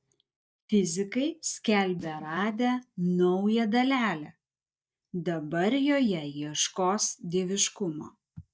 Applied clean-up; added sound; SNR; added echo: neural mask model DeepFilterNet 3.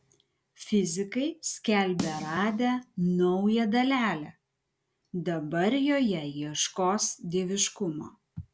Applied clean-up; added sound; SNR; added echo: none; Snare drum; 12 dB; none.